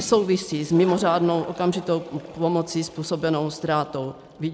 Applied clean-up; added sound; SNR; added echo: none; Toilet flush; 18 dB; none.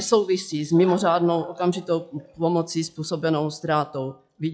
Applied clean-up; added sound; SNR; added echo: classical method log-MMSE.